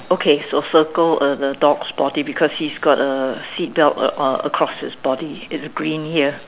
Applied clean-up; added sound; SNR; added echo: none; none; none; none.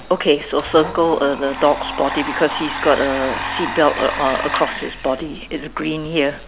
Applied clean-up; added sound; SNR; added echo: none; Domestic sounds, home sounds; 9 dB; none.